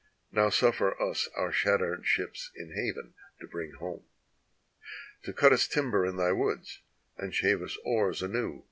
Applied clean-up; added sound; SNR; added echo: none; none; none; none.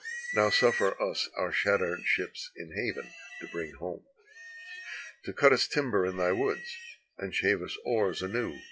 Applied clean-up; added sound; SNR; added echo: classical method log-MMSE.